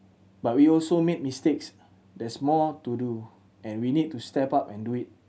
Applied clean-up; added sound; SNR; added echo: none; none; none; none.